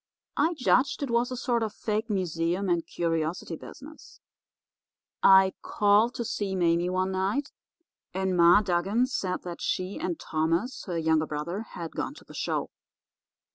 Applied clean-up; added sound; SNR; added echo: none; none; none; none.